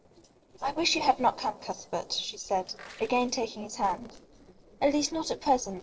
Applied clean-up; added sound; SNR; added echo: neural separator model SepFormer DNS4.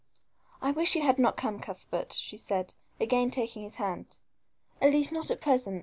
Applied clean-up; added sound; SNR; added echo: none; none; none; none.